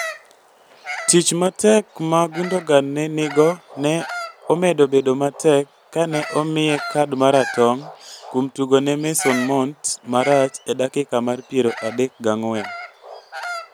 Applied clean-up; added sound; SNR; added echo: none; Bird vocalization, bird call, bird song; 14 dB; none.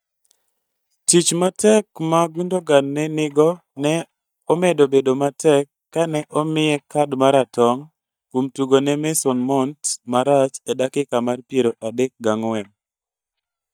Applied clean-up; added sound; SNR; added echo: neural mask model DeepFilterNet 3.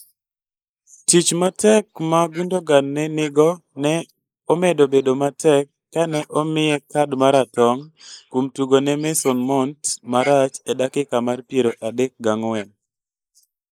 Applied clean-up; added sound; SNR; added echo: neural mask model Resemble Enhance denoiser.